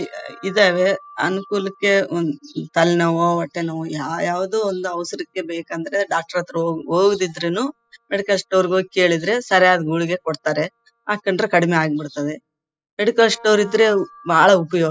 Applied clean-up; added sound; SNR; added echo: classical method spectral subtraction.